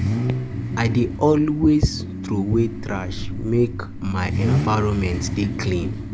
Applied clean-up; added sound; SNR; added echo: none; Idling / Accelerating, revving, vroom / Car; 4 dB; none.